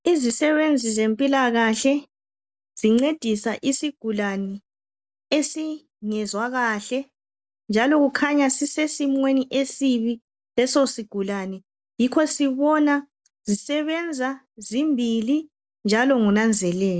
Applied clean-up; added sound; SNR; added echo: none; none; none; none.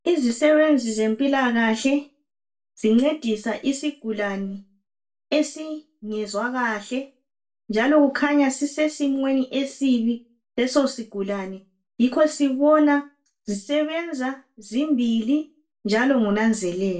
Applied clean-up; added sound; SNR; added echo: none; none; none; reverberation time 0.2 s.